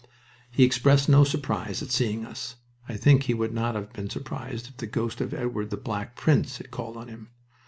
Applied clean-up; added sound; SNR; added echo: none; none; none; none.